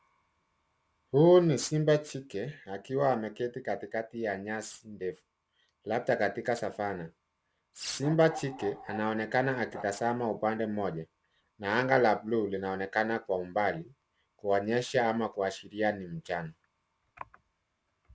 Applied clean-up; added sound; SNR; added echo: none; Bark; 14 dB; none.